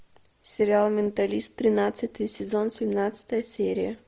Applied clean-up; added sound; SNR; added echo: none; none; none; none.